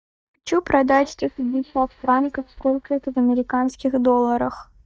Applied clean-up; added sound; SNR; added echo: neural mask model DeepFilterNet 3.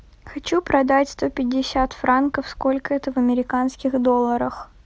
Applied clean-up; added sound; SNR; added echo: none; none; none; none.